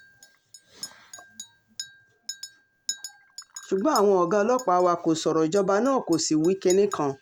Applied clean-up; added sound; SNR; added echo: none; Chink, clink; 17 dB; none.